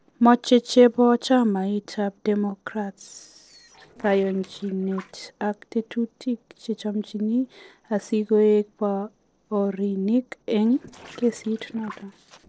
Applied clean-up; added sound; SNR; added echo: neural separator model SepFormer DNS4.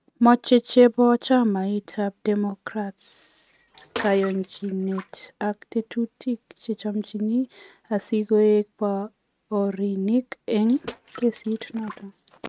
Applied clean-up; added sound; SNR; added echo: neural mask model RNNoise.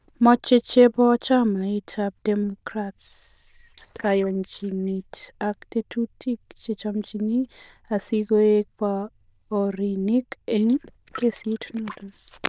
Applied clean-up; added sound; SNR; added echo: neural diffusion model UNIVERSE++.